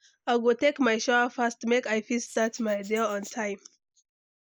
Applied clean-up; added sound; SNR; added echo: neural mask model Resemble Enhance denoiser.